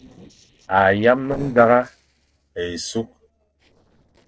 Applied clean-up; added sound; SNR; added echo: neural separator model SepFormer DNS4.